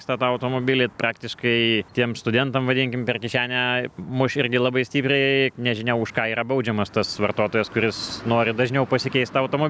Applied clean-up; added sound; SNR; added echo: none; none; none; none.